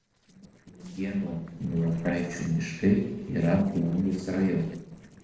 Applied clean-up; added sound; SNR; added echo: neural separator model SepFormer DNS4.